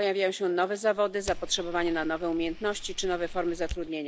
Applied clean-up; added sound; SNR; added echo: none; Fire; 10 dB; none.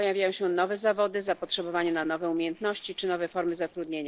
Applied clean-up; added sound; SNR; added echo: neural separator model SepFormer DNS4.